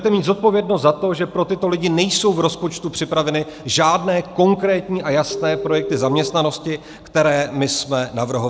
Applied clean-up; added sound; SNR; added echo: none; Telephone; 7 dB; none.